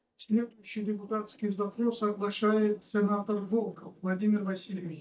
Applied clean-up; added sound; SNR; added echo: neural mask model DeepFilterNet 3.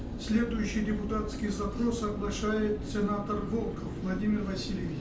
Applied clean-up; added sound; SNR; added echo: none; Mechanical fan; 5 dB; reverberation time 0.3 s.